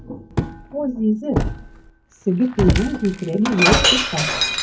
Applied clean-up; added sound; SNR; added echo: none; Shatter; -1 dB; reverberation time 0.3 s.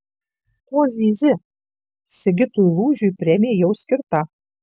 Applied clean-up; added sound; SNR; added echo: none; none; none; none.